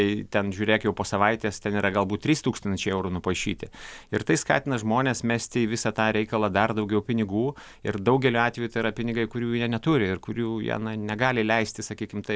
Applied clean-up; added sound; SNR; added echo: none; none; none; none.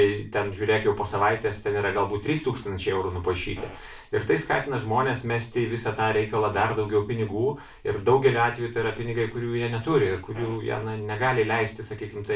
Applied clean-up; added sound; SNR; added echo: none; Fart; 15 dB; reverberation time 0.3 s.